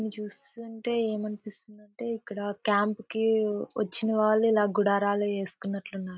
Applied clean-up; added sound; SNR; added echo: none; none; none; none.